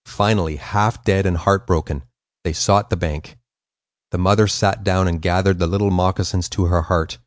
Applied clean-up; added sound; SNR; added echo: none; none; none; none.